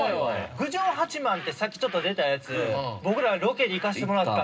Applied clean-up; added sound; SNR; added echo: none; Bird; 17 dB; reverberation time 0.2 s.